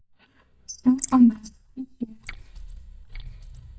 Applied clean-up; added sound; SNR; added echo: neural mask model DeepFilterNet 3.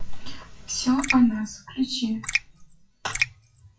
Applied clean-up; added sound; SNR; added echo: classical method WPE with log-MMSE.